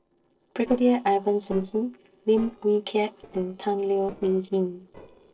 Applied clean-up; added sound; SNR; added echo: neural separator model SepFormer DNS4.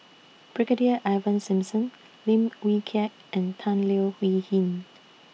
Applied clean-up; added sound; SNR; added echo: none; none; none; none.